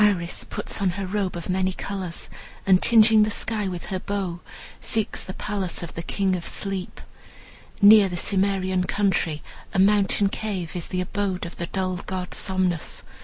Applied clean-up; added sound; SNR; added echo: none; none; none; none.